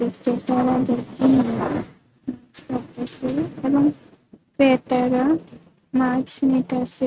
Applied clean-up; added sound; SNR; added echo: neural mask model RNNoise.